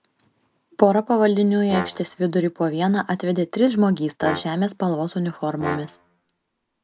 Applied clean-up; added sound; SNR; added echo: none; Brass instrument; 12 dB; none.